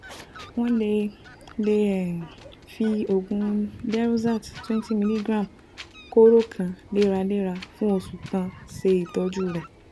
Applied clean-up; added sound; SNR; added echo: none; Wind + Fowl; 19 dB; none.